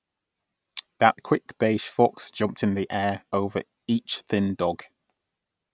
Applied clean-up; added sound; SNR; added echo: none; none; none; none.